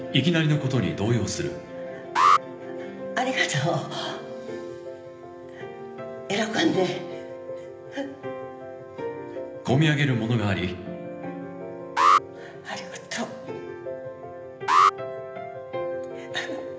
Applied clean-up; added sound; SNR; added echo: none; Alarm; -3 dB; reverberation time 0.8 s.